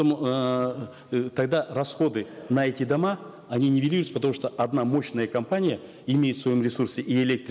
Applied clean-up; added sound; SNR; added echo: none; none; none; none.